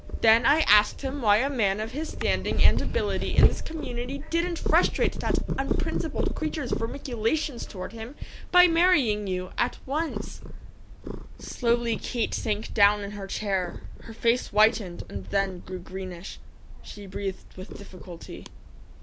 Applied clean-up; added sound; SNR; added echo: none; Purr; 0 dB; none.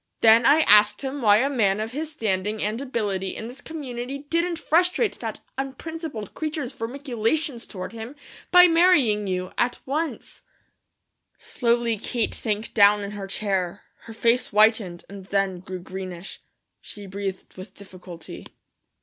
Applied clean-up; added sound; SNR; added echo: none; none; none; none.